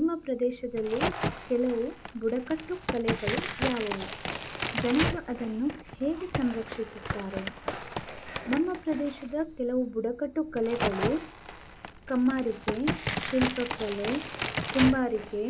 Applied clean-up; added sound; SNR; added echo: none; Crack; 5 dB; none.